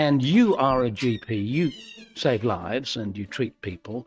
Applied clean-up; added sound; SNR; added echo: neural mask model RNNoise.